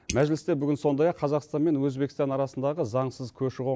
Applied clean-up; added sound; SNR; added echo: neural mask model Resemble Enhance denoiser.